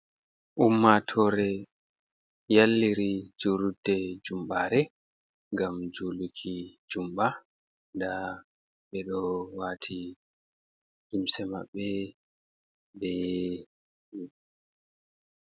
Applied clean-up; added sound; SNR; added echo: none; none; none; none.